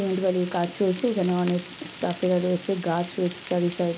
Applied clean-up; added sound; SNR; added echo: none; Frying (food); 11 dB; none.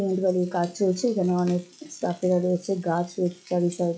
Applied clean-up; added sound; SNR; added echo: classical method log-MMSE.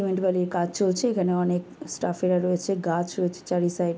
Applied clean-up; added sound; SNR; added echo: none; none; none; none.